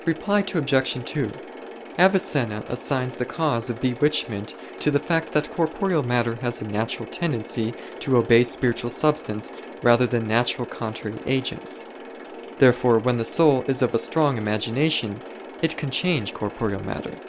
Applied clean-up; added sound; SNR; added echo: none; Mechanisms; 15 dB; none.